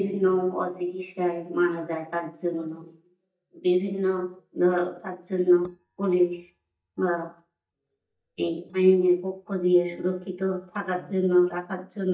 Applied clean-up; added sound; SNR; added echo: neural mask model DeepFilterNet 3.